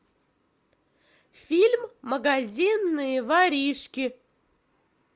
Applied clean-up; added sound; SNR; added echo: none; none; none; none.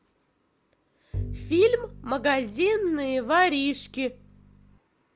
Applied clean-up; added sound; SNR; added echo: none; Bowed string instrument; 13 dB; none.